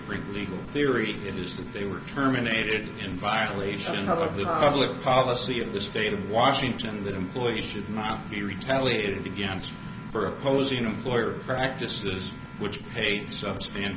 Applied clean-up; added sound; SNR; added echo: none; none; none; none.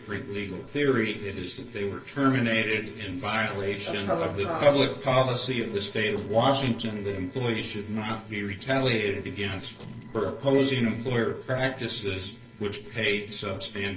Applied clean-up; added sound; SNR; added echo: neural separator model SepFormer DNS4.